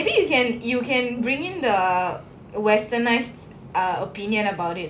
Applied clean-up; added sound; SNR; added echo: none; none; none; none.